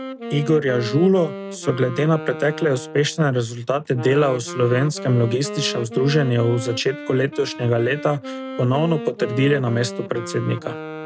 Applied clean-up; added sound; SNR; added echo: none; Wind instrument, woodwind instrument; 11 dB; none.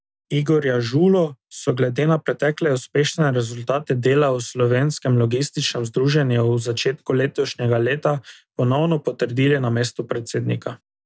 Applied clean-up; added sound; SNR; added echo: none; none; none; none.